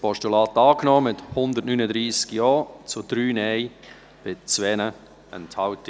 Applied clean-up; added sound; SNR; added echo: none; none; none; none.